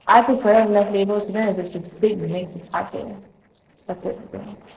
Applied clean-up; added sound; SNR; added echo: neural separator model SepFormer DNS4.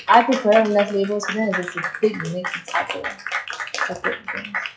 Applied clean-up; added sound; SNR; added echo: classical method WPE with log-MMSE.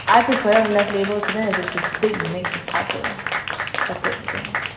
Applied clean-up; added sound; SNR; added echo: none; Applause / Crowd; 4 dB; reverberation time 2.0 s.